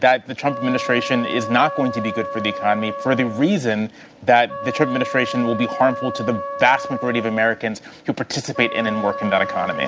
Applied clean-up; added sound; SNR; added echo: none; Wind instrument, woodwind instrument; 9 dB; none.